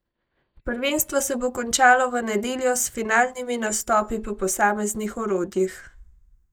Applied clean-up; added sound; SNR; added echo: neural mask model DeepFilterNet 3.